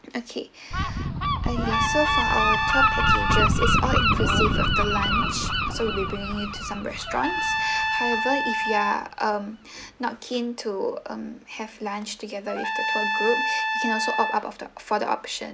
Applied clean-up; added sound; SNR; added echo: none; Gull, seagull + Trumpet; -4 dB; none.